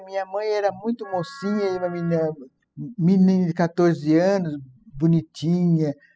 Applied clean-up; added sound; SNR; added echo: classical method spectral subtraction.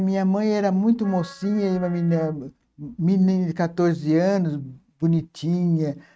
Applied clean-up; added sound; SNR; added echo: neural mask model RNNoise.